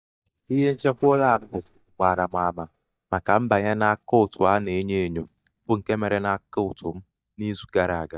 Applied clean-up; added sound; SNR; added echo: neural mask model DeepFilterNet 3.